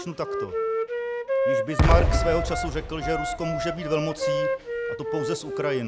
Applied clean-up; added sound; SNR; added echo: none; Explosion + Wind instrument, woodwind instrument; -4 dB; none.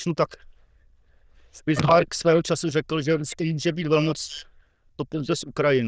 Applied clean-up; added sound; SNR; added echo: neural diffusion model UNIVERSE++.